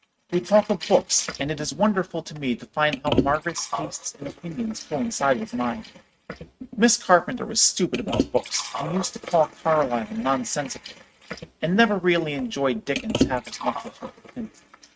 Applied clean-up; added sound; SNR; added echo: neural mask model RNNoise.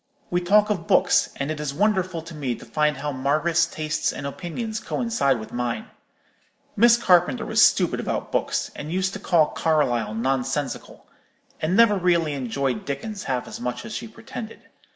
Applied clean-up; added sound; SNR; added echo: none; none; none; none.